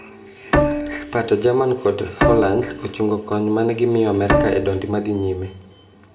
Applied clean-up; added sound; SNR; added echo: none; Bowed string instrument; 3 dB; reverberation time 1.8 s.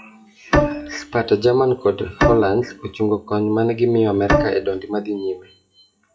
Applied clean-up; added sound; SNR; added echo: classical method WPE with log-MMSE.